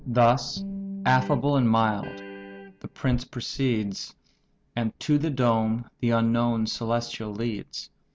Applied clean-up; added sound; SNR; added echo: none; Electric guitar; 11 dB; none.